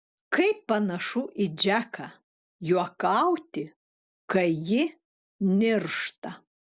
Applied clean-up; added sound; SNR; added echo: none; none; none; none.